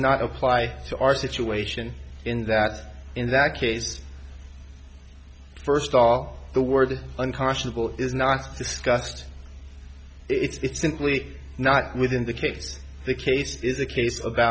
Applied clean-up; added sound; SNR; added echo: none; none; none; none.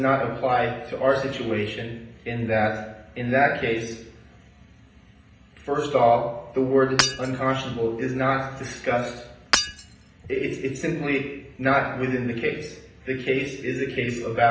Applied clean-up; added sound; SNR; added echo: none; Shatter / Hammer; 4 dB; reverberation time 0.8 s.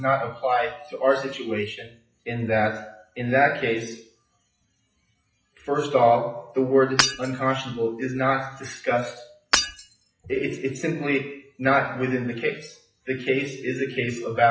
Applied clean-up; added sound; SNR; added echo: classical method WPE with log-MMSE.